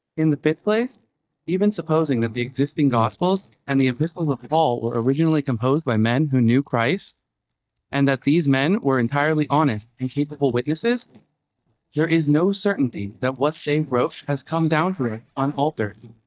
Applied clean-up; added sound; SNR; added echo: neural mask model DeepFilterNet 3.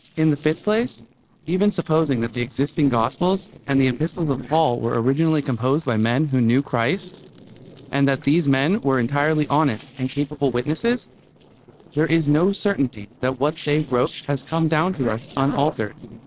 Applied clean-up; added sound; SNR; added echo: neural separator model SepFormer DNS4.